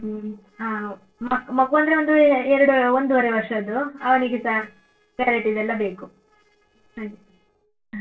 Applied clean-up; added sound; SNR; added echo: neural separator model SepFormer DNS4.